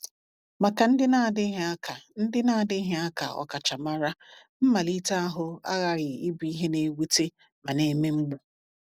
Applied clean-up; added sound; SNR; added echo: none; none; none; none.